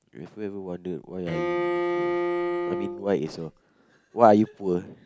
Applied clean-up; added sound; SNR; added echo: none; Bowed string instrument; 1 dB; none.